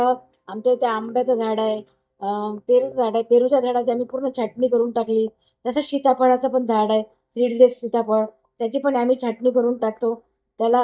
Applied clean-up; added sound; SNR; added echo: neural mask model DeepFilterNet 3.